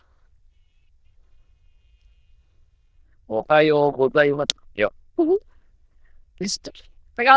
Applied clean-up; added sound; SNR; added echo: neural diffusion model UNIVERSE++.